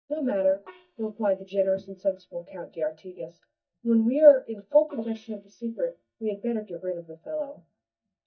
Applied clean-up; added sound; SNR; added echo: neural mask model DeepFilterNet 3.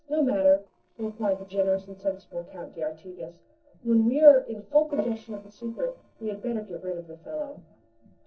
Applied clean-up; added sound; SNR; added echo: neural separator model SepFormer DNS4.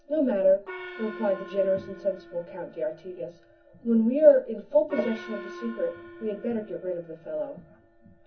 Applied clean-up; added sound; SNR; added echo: none; Gong; 17 dB; reverberation time 0.4 s.